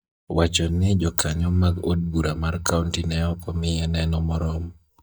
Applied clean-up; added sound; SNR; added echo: neural mask model DeepFilterNet 3.